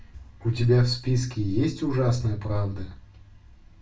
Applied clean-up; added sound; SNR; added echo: none; none; none; reverberation time 0.3 s.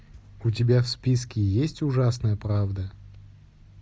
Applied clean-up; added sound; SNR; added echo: none; none; none; none.